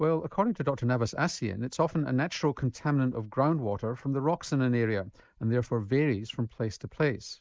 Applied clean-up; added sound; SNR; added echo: neural mask model Resemble Enhance denoiser.